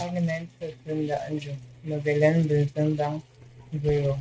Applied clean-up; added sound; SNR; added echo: neural mask model RNNoise.